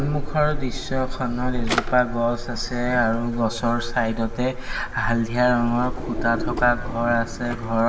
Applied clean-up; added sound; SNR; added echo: none; Drawer open or close; 4 dB; reverberation time 2.4 s.